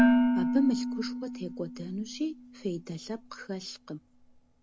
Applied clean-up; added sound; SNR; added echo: none; Dishes, pots, and pans; -4 dB; none.